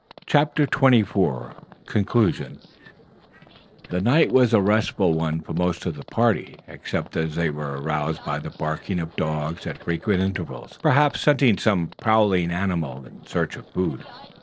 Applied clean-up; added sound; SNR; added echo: neural separator model SepFormer DNS4.